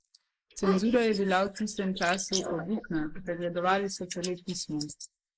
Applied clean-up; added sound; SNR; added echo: neural mask model Resemble Enhance denoiser.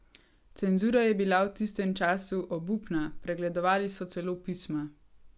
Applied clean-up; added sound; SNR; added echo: none; none; none; none.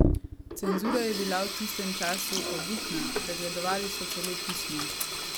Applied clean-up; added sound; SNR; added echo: none; Sink (filling or washing); -3 dB; none.